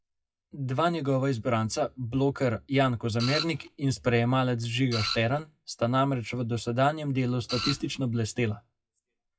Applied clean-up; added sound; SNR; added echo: classical method WPE with log-MMSE.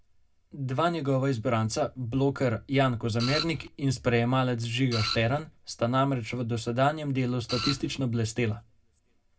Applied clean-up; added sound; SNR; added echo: none; Printer; 6 dB; reverberation time 0.2 s.